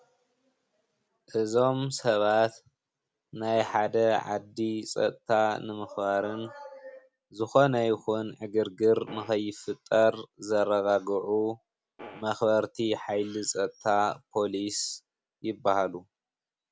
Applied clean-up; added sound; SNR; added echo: none; Fart; 16 dB; none.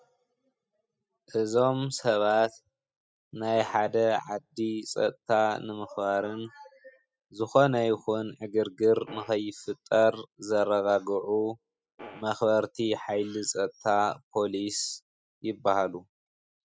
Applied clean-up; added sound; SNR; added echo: classical method spectral subtraction.